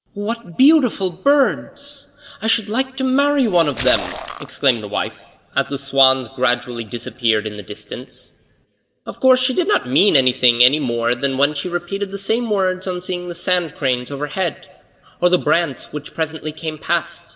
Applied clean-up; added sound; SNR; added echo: none; Splash, splatter; 10 dB; reverberation time 1.1 s.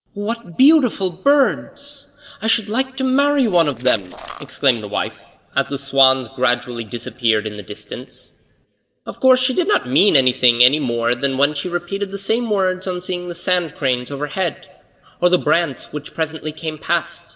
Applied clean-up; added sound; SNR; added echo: neural separator model SepFormer DNS4.